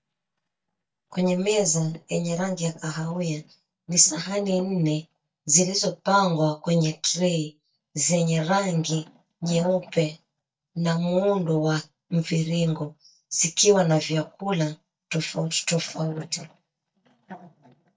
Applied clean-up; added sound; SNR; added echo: neural mask model DeepFilterNet 3.